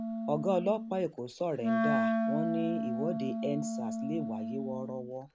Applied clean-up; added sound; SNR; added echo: none; Wind instrument, woodwind instrument; -1 dB; none.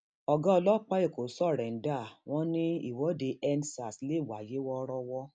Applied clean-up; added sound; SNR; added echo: none; none; none; none.